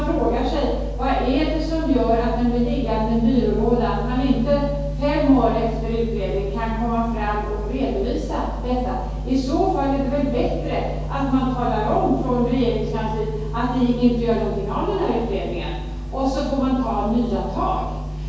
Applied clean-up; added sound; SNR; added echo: none; none; none; reverberation time 1.3 s.